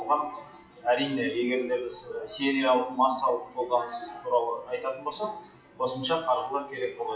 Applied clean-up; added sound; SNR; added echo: classical method WPE with log-MMSE.